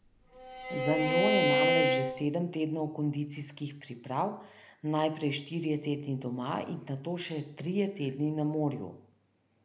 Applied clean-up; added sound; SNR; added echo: none; Bowed string instrument; -4 dB; none.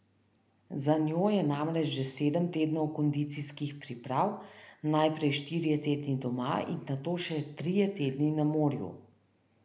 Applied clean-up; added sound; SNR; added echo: none; none; none; none.